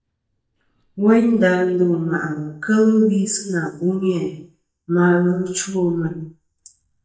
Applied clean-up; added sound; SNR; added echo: neural mask model DeepFilterNet 3.